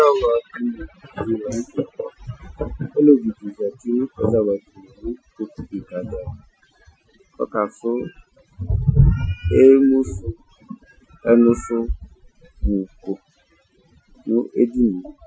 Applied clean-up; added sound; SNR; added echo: classical method Wiener filter.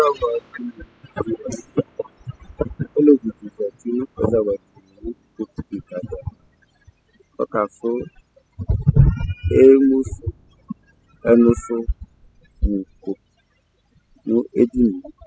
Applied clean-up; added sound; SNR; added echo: classical method spectral subtraction.